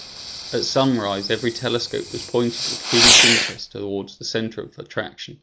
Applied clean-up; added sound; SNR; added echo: none; Fireworks; -2 dB; none.